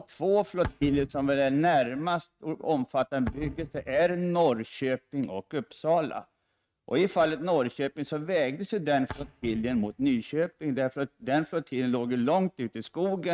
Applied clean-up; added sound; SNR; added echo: neural mask model RNNoise.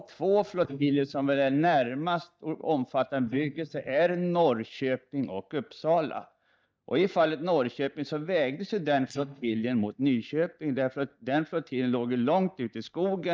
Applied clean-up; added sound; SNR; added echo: neural mask model DeepFilterNet 3.